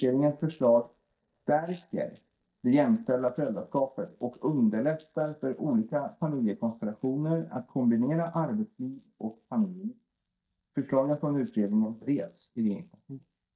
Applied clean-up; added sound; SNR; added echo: neural mask model DeepFilterNet 3.